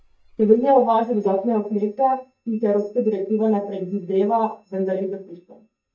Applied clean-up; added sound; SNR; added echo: neural mask model DeepFilterNet 3.